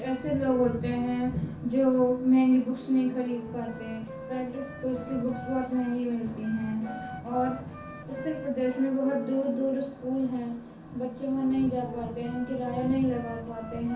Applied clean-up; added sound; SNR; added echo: none; Wind instrument, woodwind instrument; 17 dB; reverberation time 0.6 s.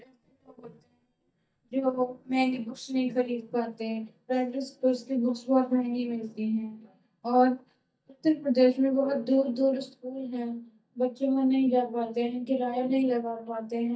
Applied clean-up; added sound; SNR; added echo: neural mask model DeepFilterNet 3.